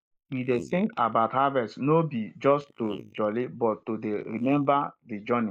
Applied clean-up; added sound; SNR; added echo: neural mask model Resemble Enhance denoiser.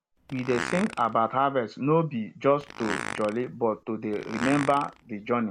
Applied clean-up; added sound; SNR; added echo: none; Fart; 11 dB; none.